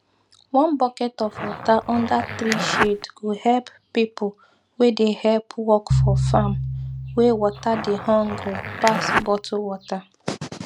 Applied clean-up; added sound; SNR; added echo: none; Piano + Zipper (clothing); 3 dB; none.